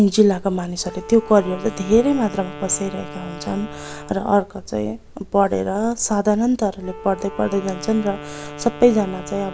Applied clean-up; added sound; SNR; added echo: none; Wind instrument, woodwind instrument; 16 dB; none.